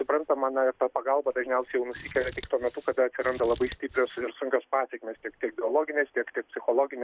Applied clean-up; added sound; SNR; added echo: none; Scissors; 16 dB; none.